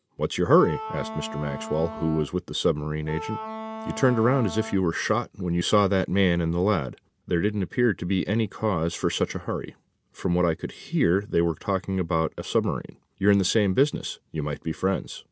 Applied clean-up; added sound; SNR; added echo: none; Wind instrument, woodwind instrument; 11 dB; none.